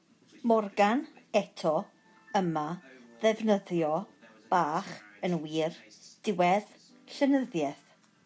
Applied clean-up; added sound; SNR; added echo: none; none; none; none.